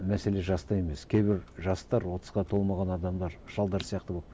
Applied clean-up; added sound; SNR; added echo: none; Clock; 19 dB; none.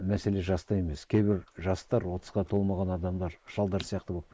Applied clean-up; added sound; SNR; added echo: neural mask model Resemble Enhance denoiser.